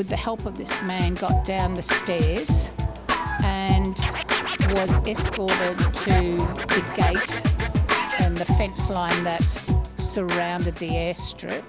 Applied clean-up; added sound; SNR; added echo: none; Scratching (performance technique); -5 dB; none.